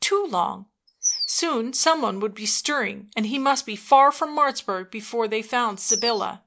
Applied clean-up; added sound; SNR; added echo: neural mask model Resemble Enhance denoiser.